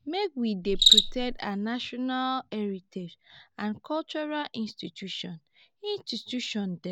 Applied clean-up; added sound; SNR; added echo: none; Cricket; -1 dB; none.